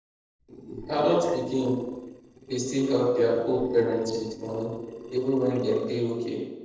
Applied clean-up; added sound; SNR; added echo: neural separator model SepFormer DNS4.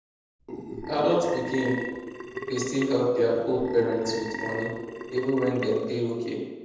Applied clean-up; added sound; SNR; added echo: none; Burping, eructation; 9 dB; reverberation time 1.1 s.